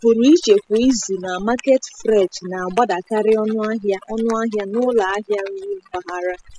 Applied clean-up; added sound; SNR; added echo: classical method spectral subtraction.